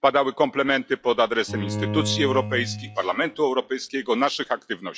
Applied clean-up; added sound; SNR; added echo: classical method log-MMSE.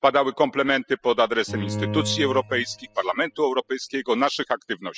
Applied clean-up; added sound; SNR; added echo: classical method spectral subtraction.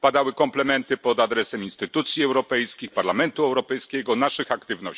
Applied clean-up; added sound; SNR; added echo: none; none; none; none.